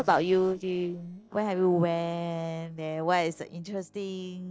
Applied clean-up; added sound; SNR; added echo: neural separator model SepFormer DNS4.